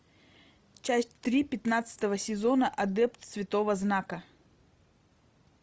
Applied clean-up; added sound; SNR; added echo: none; none; none; none.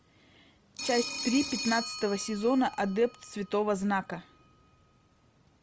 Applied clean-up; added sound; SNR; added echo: none; Telephone; 10 dB; none.